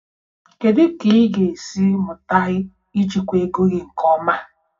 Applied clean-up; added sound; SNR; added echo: none; none; none; reverberation time 0.4 s.